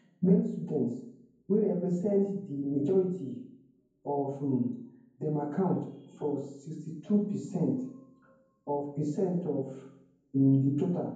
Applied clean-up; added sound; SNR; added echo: none; none; none; reverberation time 0.9 s.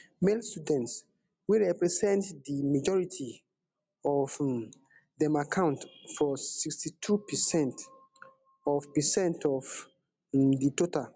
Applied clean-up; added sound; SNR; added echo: none; none; none; none.